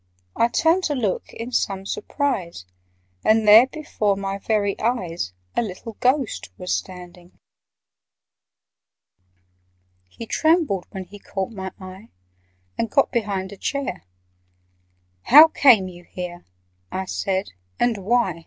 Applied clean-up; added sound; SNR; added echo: none; none; none; none.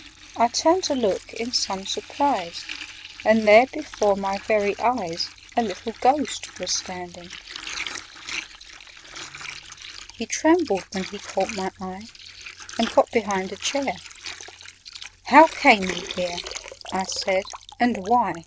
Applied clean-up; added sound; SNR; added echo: none; Water; 14 dB; none.